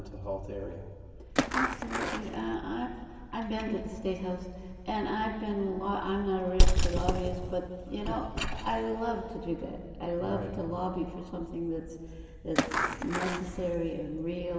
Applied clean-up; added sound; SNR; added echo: none; Skateboard; 1 dB; reverberation time 1.8 s.